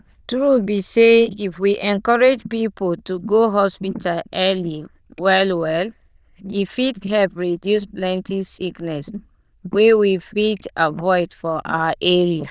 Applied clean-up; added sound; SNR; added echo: neural diffusion model UNIVERSE++.